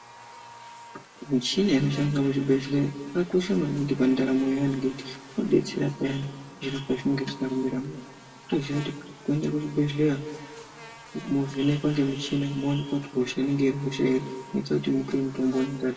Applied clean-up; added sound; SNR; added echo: none; Buzz; 20 dB; reverberation time 1.6 s.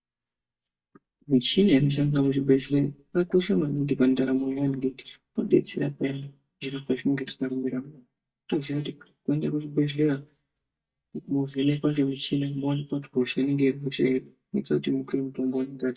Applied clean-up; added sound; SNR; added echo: neural mask model DeepFilterNet 3.